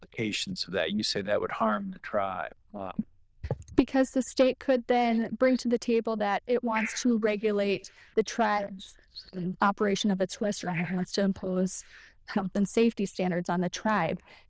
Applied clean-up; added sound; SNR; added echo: neural diffusion model UNIVERSE++.